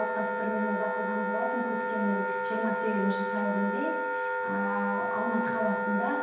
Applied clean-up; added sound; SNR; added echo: none; Wind instrument, woodwind instrument; -1 dB; reverberation time 0.9 s.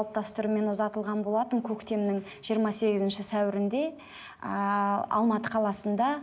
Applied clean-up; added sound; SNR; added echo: none; none; none; none.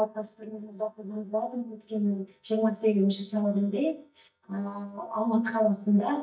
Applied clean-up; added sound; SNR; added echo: neural mask model DeepFilterNet 3.